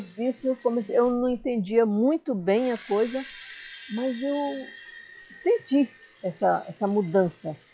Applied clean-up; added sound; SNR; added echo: classical method log-MMSE.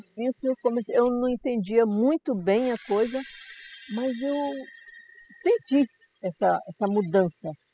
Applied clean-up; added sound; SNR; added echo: classical method spectral subtraction.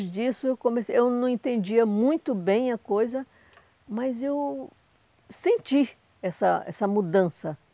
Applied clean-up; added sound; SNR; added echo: none; none; none; none.